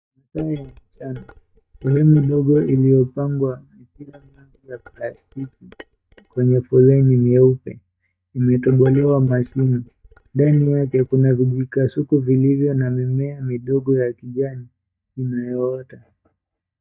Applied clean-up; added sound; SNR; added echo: neural mask model DeepFilterNet 3.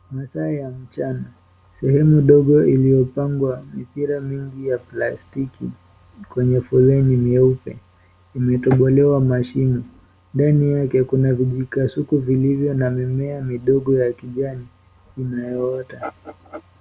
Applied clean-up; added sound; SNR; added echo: none; none; none; none.